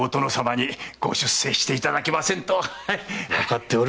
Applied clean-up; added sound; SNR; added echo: none; none; none; none.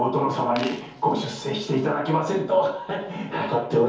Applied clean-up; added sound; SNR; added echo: none; Coin (dropping); 18 dB; reverberation time 0.6 s.